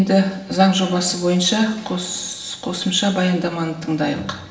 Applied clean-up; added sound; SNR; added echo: none; none; none; reverberation time 0.8 s.